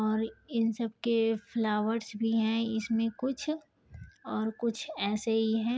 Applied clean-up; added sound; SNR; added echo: none; none; none; none.